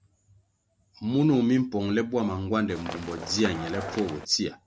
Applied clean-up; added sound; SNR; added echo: none; Run; 10 dB; none.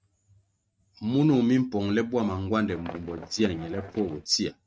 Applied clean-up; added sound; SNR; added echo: neural mask model RNNoise.